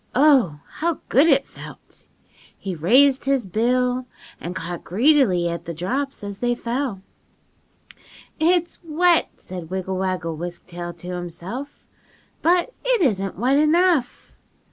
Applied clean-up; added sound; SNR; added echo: none; none; none; none.